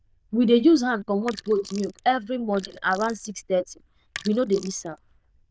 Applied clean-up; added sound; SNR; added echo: neural diffusion model UNIVERSE++.